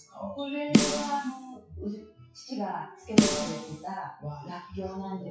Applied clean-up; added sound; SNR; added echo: classical method WPE with log-MMSE.